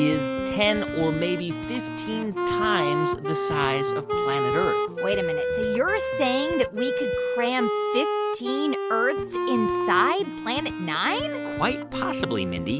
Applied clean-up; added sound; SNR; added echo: none; Wind instrument, woodwind instrument; 0 dB; none.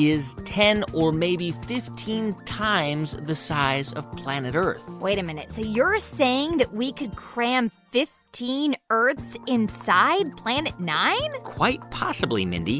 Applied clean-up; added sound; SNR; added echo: none; none; none; none.